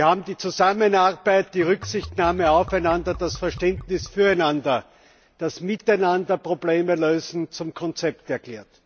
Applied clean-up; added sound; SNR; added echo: none; Liquid; 15 dB; none.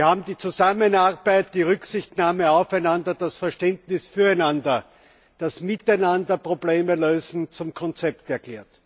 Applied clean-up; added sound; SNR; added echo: none; none; none; none.